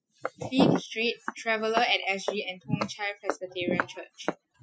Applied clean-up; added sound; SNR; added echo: classical method Wiener filter.